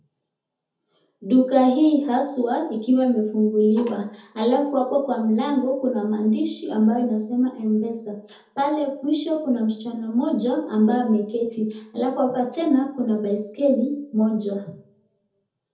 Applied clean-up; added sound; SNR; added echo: none; none; none; reverberation time 0.5 s.